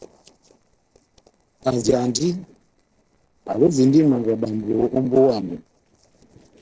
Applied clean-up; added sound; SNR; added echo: neural separator model SepFormer DNS4.